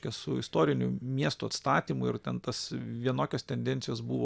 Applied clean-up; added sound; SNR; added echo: none; none; none; none.